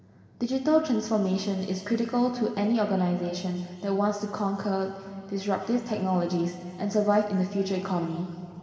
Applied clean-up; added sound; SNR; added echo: none; none; none; reverberation time 2.3 s.